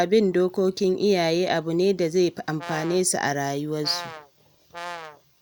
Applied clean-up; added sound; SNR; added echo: none; Brass instrument; 15 dB; none.